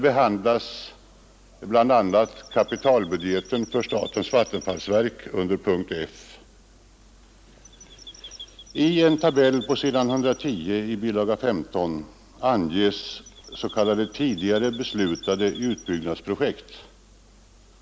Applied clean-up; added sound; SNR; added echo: none; Chirp, tweet; 18 dB; none.